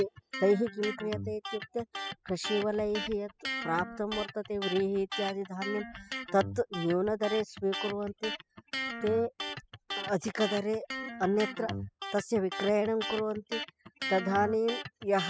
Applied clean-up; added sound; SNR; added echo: classical method spectral subtraction.